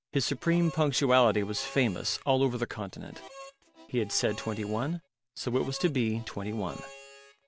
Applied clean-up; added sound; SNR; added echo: none; Harmonica; 19 dB; none.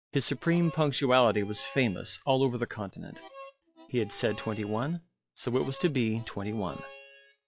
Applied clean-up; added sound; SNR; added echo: classical method log-MMSE.